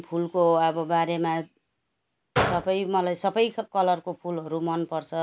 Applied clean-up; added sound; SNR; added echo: none; Gunshot, gunfire; 6 dB; none.